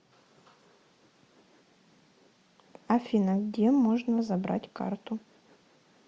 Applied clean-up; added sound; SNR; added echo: none; none; none; none.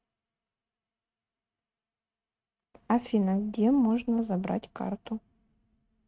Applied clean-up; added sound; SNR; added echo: neural mask model RNNoise.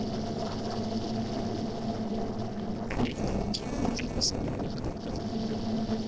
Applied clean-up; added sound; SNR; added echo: neural separator model SepFormer DNS4.